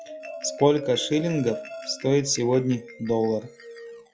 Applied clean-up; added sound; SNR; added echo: classical method log-MMSE.